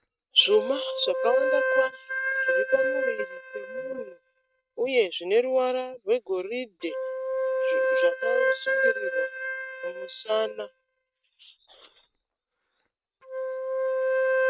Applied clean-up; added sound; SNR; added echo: neural mask model RNNoise.